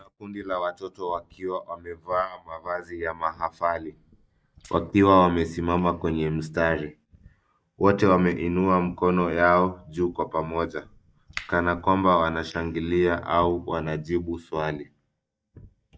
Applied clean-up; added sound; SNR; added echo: neural mask model DeepFilterNet 3.